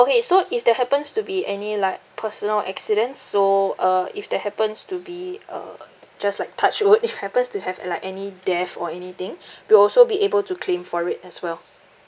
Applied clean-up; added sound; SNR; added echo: none; none; none; none.